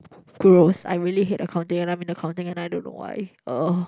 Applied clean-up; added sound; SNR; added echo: none; none; none; none.